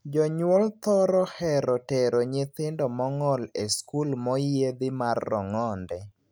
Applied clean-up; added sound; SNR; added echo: none; none; none; none.